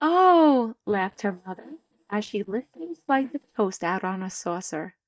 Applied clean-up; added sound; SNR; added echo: neural mask model DeepFilterNet 3.